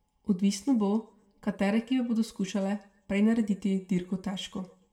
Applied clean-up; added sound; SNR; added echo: none; none; none; reverberation time 0.6 s.